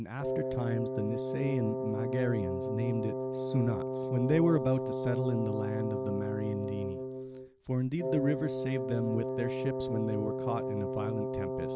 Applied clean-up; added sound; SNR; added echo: none; Wind instrument, woodwind instrument; 2 dB; none.